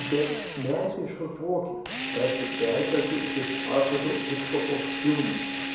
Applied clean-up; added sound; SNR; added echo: none; Drill; 2 dB; reverberation time 1.0 s.